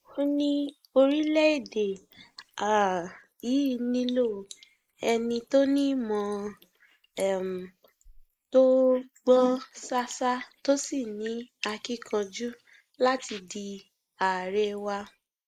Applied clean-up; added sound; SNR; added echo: neural mask model Resemble Enhance denoiser.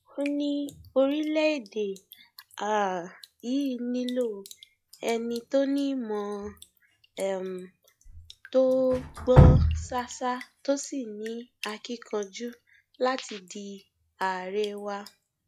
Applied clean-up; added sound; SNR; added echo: classical method log-MMSE.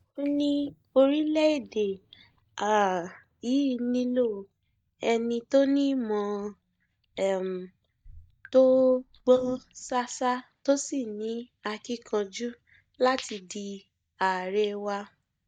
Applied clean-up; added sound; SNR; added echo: neural mask model DeepFilterNet 3.